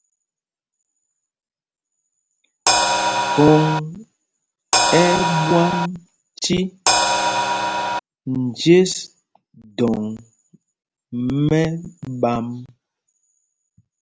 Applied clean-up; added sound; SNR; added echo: none; Crash cymbal; -4 dB; none.